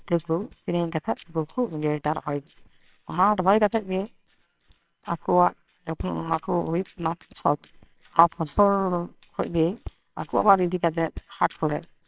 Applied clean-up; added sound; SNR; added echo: neural separator model SepFormer WHAMR!.